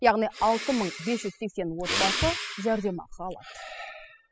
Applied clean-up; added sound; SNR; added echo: classical method spectral subtraction.